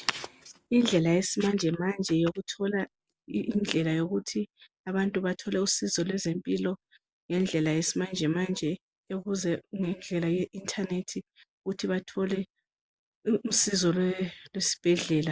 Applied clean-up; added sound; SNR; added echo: none; none; none; none.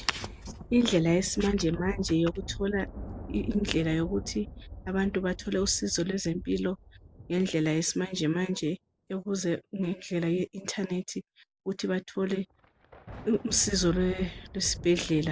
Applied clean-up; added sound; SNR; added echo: none; Thunder; 13 dB; none.